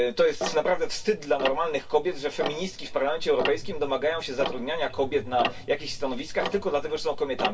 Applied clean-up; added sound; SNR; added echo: none; Tick-tock; 7 dB; reverberation time 0.1 s.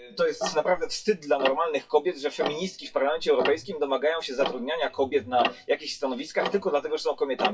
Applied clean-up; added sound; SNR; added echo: classical method WPE with log-MMSE.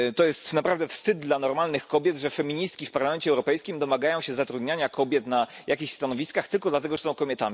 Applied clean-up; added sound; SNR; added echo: none; none; none; none.